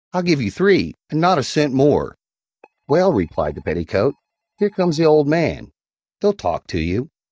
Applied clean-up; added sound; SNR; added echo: neural mask model DeepFilterNet 3.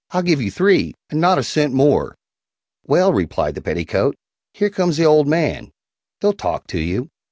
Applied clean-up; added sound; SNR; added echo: none; none; none; none.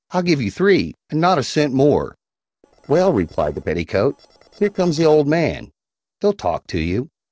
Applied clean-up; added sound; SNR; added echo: neural separator model SepFormer DNS4.